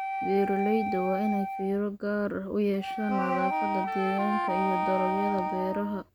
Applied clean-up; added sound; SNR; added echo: none; Wind instrument, woodwind instrument + Wind instrument, woodwind instrument; 2 dB; none.